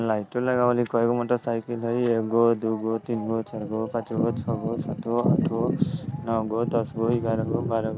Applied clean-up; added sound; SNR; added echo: none; none; none; none.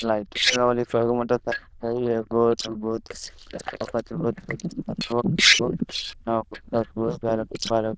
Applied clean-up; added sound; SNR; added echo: neural diffusion model UNIVERSE++.